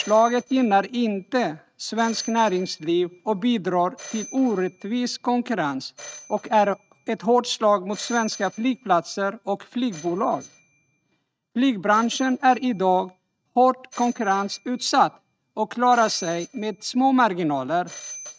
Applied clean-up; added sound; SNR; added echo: neural mask model RNNoise.